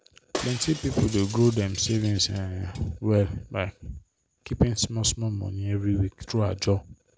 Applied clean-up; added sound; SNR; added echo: none; Shatter; 14 dB; none.